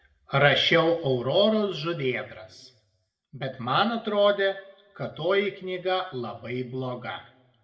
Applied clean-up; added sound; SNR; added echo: none; none; none; reverberation time 0.7 s.